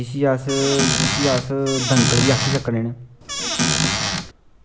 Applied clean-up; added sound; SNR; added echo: none; Squeak / Cupboard open or close; -1 dB; none.